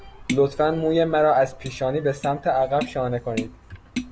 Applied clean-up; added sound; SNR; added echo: none; Tap; 13 dB; none.